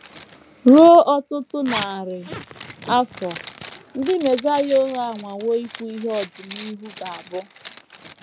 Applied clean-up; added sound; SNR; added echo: none; Zipper (clothing); 17 dB; none.